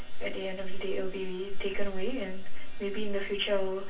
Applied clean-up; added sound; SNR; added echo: none; none; none; reverberation time 0.3 s.